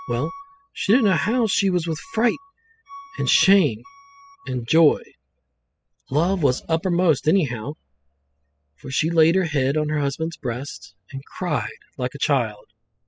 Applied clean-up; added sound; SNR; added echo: classical method spectral subtraction.